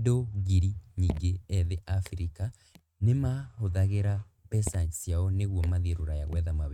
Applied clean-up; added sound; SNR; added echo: neural mask model RNNoise.